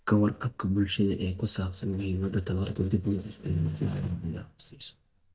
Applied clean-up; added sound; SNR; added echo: neural mask model DeepFilterNet 3.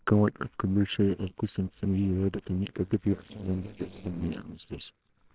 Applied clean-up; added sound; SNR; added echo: neural separator model SepFormer WHAMR!.